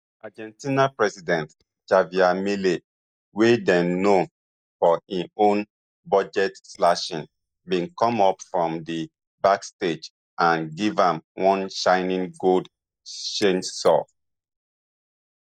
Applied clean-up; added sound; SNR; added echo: neural mask model DeepFilterNet 3.